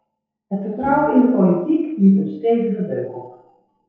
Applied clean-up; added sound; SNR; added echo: neural separator model SepFormer DNS4.